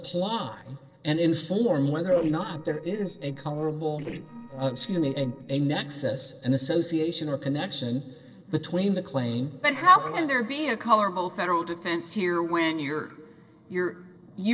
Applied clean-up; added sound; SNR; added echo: neural separator model SepFormer DNS4.